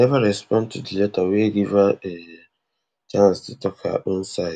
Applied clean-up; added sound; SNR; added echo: none; none; none; none.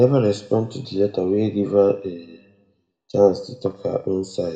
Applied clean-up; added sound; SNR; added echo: none; none; none; reverberation time 0.7 s.